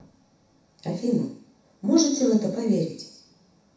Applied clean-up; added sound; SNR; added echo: none; none; none; reverberation time 0.7 s.